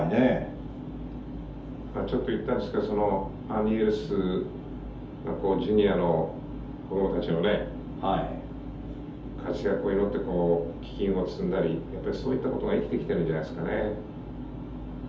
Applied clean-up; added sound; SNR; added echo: none; none; none; reverberation time 0.5 s.